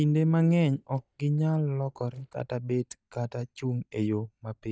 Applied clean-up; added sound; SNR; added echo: neural mask model DeepFilterNet 3.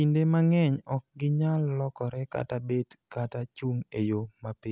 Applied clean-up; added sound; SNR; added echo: none; none; none; none.